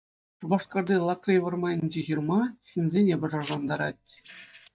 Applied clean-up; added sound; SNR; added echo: neural mask model DeepFilterNet 3.